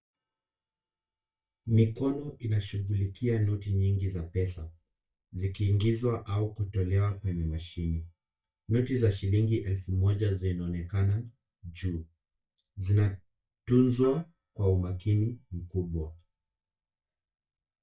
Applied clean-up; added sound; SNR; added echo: neural mask model DeepFilterNet 3.